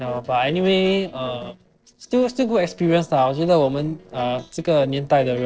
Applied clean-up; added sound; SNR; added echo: neural separator model SepFormer DNS4.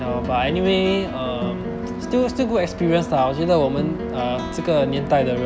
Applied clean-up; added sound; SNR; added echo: none; Plucked string instrument; 7 dB; none.